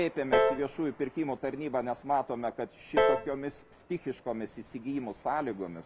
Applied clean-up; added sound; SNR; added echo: none; Piano; 0 dB; none.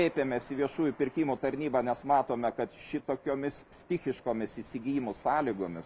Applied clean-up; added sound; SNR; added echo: none; none; none; none.